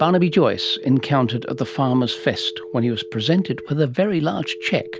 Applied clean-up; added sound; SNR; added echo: none; Telephone; 15 dB; none.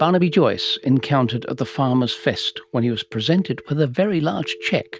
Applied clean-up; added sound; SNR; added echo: neural mask model RNNoise.